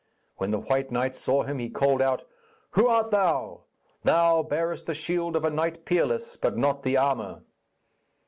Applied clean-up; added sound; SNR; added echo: none; none; none; none.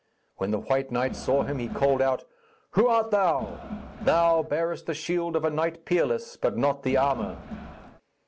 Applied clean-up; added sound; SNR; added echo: none; Crowd; 12 dB; none.